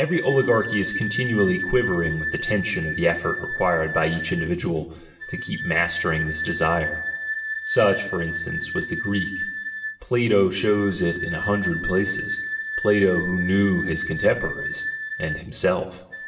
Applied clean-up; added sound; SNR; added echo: none; Wind instrument, woodwind instrument; 6 dB; reverberation time 0.8 s.